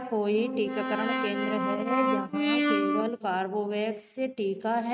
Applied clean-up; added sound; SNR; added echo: neural mask model RNNoise.